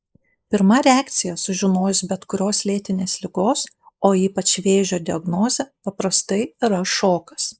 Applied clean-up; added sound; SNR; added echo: neural mask model Resemble Enhance denoiser.